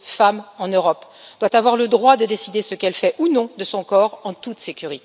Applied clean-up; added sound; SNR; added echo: none; none; none; none.